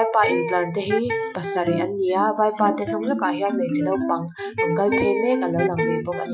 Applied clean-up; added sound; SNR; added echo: classical method Wiener filter.